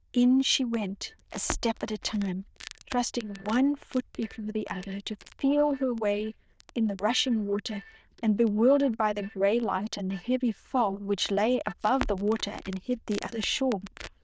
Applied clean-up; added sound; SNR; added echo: neural diffusion model UNIVERSE++.